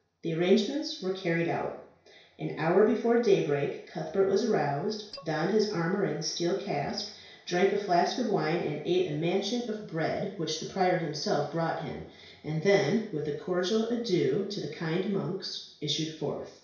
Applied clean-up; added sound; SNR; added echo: neural separator model SepFormer DNS4.